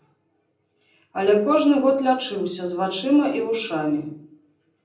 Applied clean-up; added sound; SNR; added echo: none; none; none; reverberation time 0.6 s.